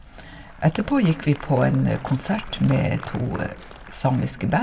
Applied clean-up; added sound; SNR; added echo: none; Applause; 19 dB; reverberation time 1.0 s.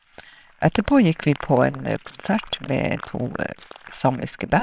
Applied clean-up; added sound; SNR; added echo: neural separator model SepFormer WHAMR!.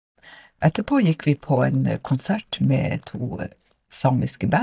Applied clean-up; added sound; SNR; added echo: neural mask model DeepFilterNet 3.